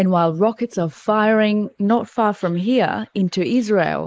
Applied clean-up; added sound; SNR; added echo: neural mask model Resemble Enhance denoiser.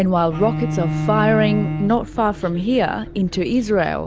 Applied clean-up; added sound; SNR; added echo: none; Bowed string instrument; 6 dB; none.